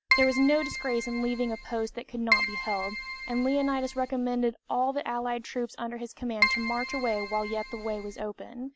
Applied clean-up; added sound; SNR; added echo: none; Keyboard (musical); 2 dB; none.